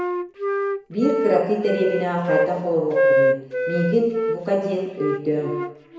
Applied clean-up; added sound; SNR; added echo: none; Wind instrument, woodwind instrument; 0 dB; reverberation time 1.0 s.